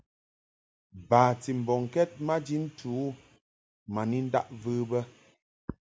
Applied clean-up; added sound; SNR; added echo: none; none; none; none.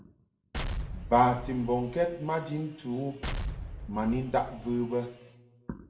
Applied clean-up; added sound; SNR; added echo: none; Explosion; 7 dB; reverberation time 0.7 s.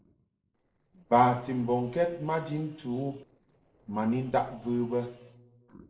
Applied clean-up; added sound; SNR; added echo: neural separator model SepFormer DNS4.